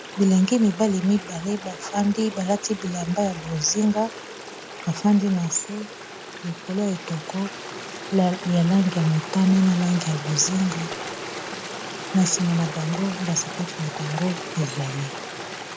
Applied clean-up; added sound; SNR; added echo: none; Stream; 11 dB; none.